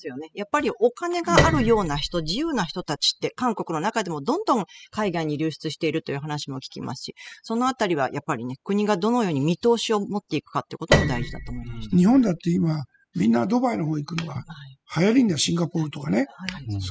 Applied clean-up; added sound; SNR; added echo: classical method spectral subtraction.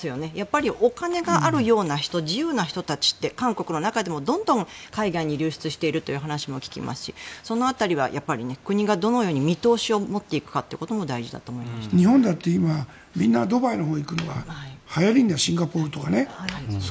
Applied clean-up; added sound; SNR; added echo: none; none; none; none.